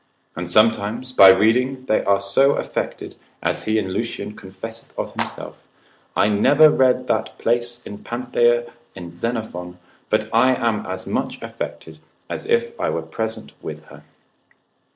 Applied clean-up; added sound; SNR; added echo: neural separator model SepFormer DNS4.